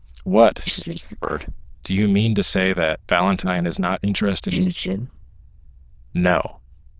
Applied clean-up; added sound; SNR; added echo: neural diffusion model UNIVERSE++.